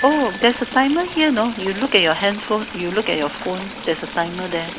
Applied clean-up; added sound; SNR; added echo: none; Piano + Stream / Trickle, dribble; 12 dB; none.